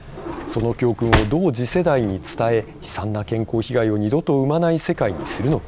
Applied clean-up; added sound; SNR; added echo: none; Drawer open or close; 9 dB; none.